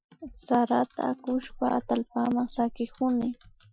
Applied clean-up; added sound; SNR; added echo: classical method Wiener filter.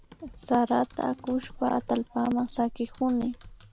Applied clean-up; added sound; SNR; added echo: none; Typing; 19 dB; none.